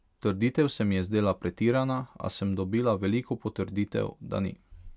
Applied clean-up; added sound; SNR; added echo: none; none; none; none.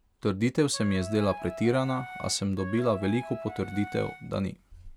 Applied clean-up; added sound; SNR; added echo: none; Wind instrument, woodwind instrument; 13 dB; none.